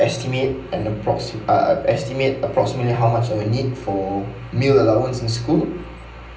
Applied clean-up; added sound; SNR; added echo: none; none; none; reverberation time 0.6 s.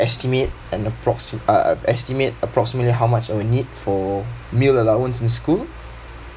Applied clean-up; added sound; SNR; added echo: none; none; none; none.